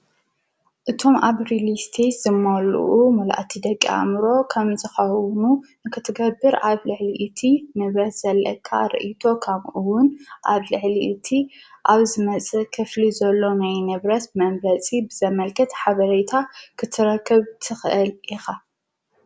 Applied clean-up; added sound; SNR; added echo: none; none; none; none.